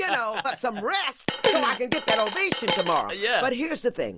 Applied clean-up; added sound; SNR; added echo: none; Coin (dropping); 2 dB; none.